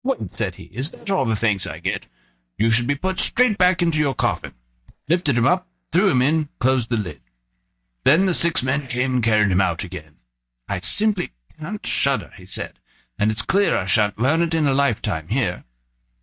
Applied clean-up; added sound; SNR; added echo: neural mask model DeepFilterNet 3.